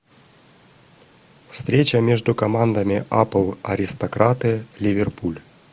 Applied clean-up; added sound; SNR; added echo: none; none; none; none.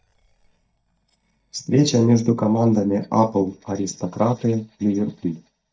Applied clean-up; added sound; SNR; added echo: neural mask model DeepFilterNet 3.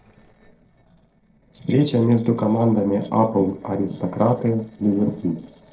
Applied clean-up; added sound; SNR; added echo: neural separator model SepFormer DNS4.